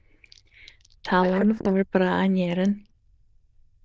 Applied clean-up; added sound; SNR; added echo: neural diffusion model UNIVERSE++.